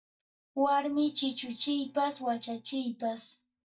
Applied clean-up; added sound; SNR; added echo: neural mask model DeepFilterNet 3.